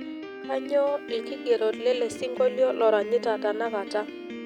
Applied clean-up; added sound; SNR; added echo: none; Piano; 10 dB; none.